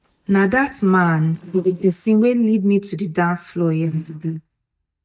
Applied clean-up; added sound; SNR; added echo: neural mask model DeepFilterNet 3.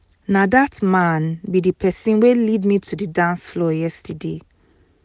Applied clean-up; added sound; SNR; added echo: none; none; none; none.